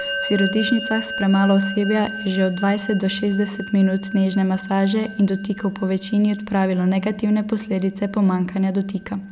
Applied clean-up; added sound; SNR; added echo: none; Musical instrument; 13 dB; none.